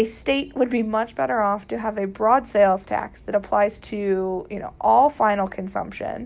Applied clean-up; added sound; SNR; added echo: none; none; none; none.